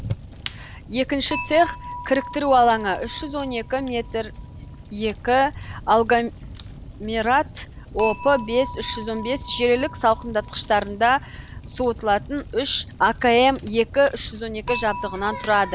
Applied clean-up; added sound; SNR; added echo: none; Dishes, pots, and pans / Chink, clink + Fire; 12 dB; none.